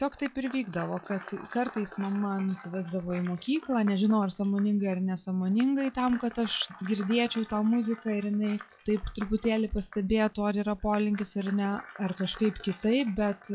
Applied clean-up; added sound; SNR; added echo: classical method log-MMSE.